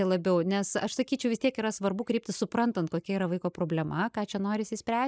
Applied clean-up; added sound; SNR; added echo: neural mask model Resemble Enhance denoiser.